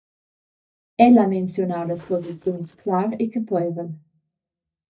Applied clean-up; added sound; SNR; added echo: neural mask model DeepFilterNet 3.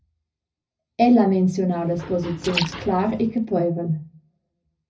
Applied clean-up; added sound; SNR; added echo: none; Liquid; 10 dB; reverberation time 0.4 s.